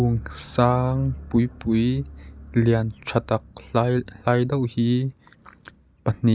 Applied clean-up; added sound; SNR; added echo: none; none; none; none.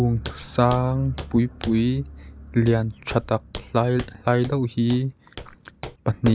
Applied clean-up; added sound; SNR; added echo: none; Walk, footsteps; 16 dB; none.